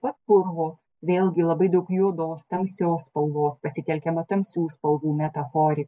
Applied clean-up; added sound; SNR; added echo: none; none; none; none.